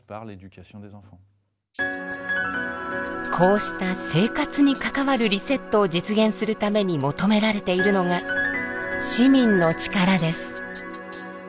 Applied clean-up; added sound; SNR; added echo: none; none; none; none.